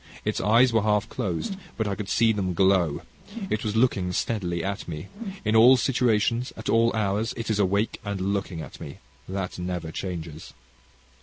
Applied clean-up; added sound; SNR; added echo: none; Whoosh, swoosh, swish; 15 dB; none.